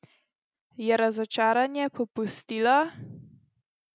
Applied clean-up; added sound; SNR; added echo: none; none; none; none.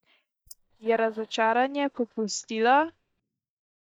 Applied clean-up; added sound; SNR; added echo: neural mask model DeepFilterNet 3.